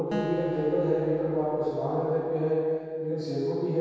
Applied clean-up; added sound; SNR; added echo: none; Acoustic guitar; 14 dB; reverberation time 2.2 s.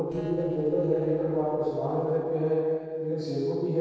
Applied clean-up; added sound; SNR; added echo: neural separator model SepFormer DNS4.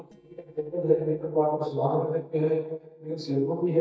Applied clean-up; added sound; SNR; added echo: neural mask model DeepFilterNet 3.